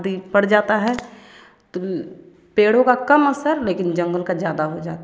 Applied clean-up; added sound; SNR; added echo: none; none; none; none.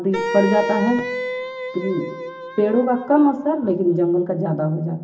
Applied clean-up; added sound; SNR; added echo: none; Wind instrument, woodwind instrument; 8 dB; reverberation time 0.4 s.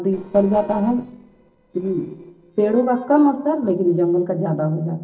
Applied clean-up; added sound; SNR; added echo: neural separator model SepFormer DNS4.